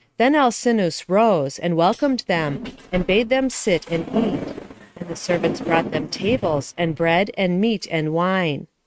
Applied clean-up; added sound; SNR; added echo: neural mask model RNNoise.